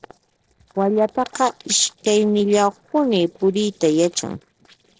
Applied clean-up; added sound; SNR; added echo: neural separator model SepFormer DNS4.